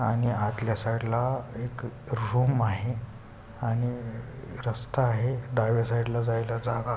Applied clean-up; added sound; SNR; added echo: none; none; none; none.